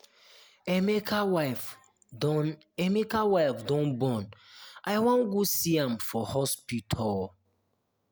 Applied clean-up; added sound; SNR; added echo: none; none; none; none.